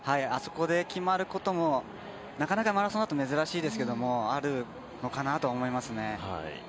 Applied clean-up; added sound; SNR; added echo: none; none; none; none.